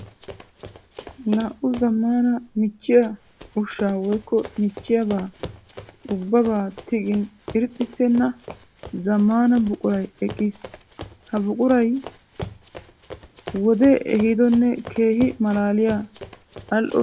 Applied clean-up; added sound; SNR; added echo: none; Run; 17 dB; none.